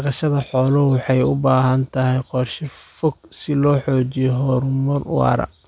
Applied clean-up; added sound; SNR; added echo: none; none; none; none.